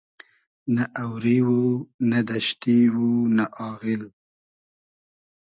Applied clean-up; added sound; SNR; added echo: none; none; none; none.